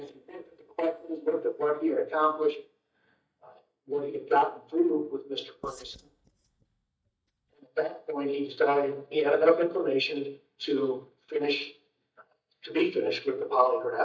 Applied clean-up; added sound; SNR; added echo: neural mask model DeepFilterNet 3.